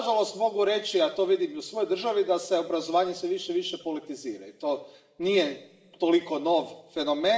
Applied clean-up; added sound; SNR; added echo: none; none; none; reverberation time 1.5 s.